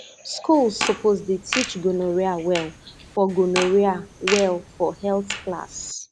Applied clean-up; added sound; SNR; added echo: none; Fart; 9 dB; none.